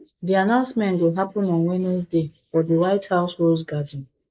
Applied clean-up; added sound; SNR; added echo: neural mask model Resemble Enhance denoiser.